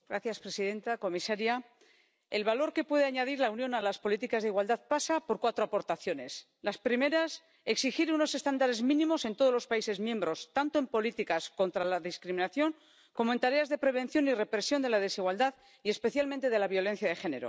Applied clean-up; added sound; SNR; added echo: none; none; none; none.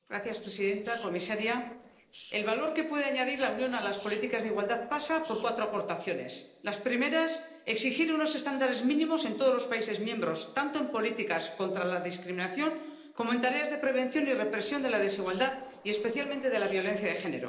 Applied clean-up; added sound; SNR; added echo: neural separator model SepFormer DNS4.